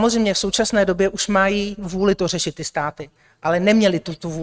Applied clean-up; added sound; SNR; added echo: neural mask model RNNoise.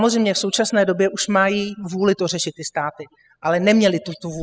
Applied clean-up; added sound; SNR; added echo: classical method spectral subtraction.